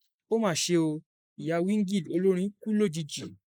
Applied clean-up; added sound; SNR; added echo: neural mask model Resemble Enhance denoiser.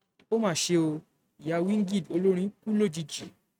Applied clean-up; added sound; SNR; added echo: neural mask model RNNoise.